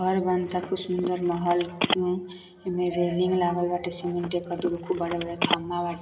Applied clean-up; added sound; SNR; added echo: none; Telephone; 7 dB; reverberation time 2.0 s.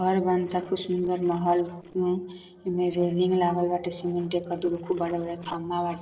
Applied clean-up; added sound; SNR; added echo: neural separator model SepFormer DNS4.